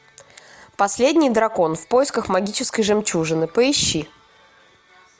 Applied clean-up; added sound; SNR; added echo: none; none; none; none.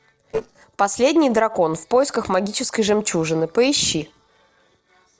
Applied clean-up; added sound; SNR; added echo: neural separator model SepFormer DNS4.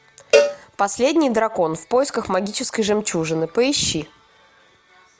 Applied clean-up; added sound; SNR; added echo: none; Cowbell; 1 dB; none.